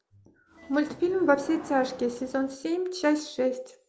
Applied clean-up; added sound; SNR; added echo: none; Subway, metro, underground / Sliding door; 16 dB; none.